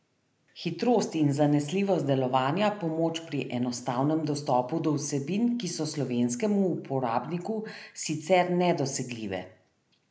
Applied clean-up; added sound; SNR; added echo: none; none; none; none.